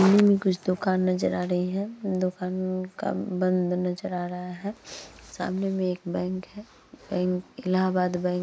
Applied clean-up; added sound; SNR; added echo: none; none; none; none.